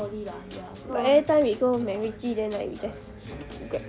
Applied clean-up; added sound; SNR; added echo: none; Acoustic guitar; 16 dB; none.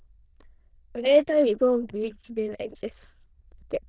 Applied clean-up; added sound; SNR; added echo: neural diffusion model UNIVERSE++.